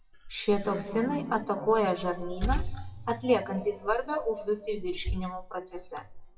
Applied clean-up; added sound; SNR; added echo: classical method WPE with log-MMSE.